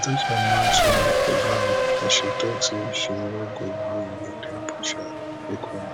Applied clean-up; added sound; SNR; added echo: none; Race car, auto racing; -5 dB; none.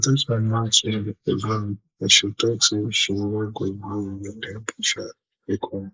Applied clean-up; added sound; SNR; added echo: neural mask model Resemble Enhance denoiser.